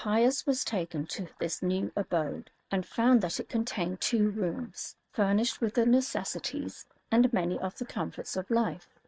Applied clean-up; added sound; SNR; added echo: neural mask model RNNoise.